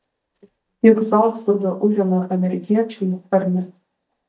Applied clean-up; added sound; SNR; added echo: neural mask model DeepFilterNet 3.